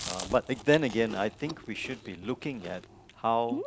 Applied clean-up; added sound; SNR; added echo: none; Chewing, mastication; 11 dB; none.